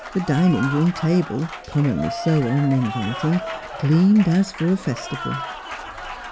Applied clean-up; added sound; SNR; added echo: none; Applause; 11 dB; none.